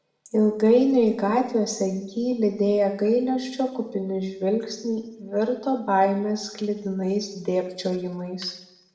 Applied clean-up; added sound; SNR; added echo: none; none; none; reverberation time 0.7 s.